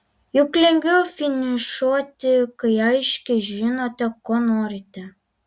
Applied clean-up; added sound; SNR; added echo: none; none; none; none.